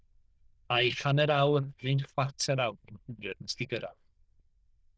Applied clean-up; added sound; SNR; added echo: neural diffusion model UNIVERSE++.